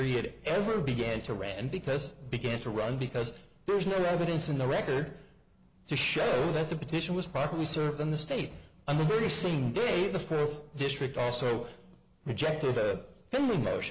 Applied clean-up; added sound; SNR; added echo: none; none; none; none.